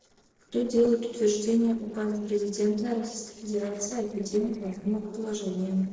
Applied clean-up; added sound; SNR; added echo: neural separator model SepFormer DNS4.